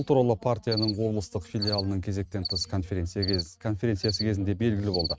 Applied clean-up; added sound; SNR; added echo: neural mask model RNNoise.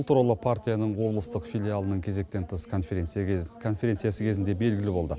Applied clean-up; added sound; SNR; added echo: none; none; none; none.